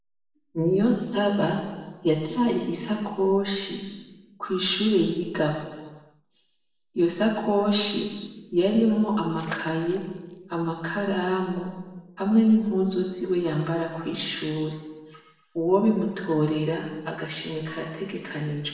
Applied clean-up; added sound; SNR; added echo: none; Water / Splash, splatter; 18 dB; reverberation time 1.2 s.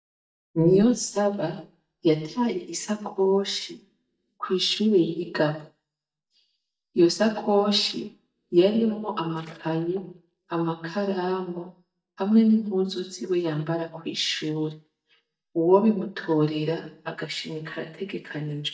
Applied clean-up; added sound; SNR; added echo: neural mask model DeepFilterNet 3.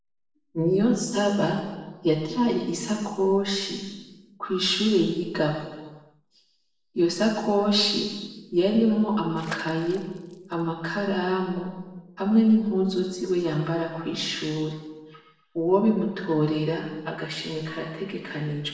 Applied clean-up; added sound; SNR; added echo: neural separator model SepFormer DNS4.